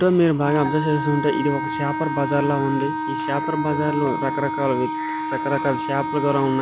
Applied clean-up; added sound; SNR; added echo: none; Wind instrument, woodwind instrument; 4 dB; none.